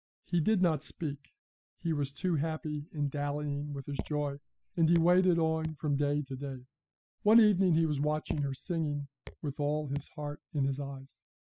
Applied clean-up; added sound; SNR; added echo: classical method spectral subtraction.